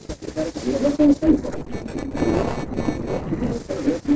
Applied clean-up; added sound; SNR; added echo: neural separator model SepFormer DNS4.